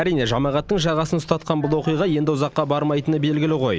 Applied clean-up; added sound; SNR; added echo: none; none; none; none.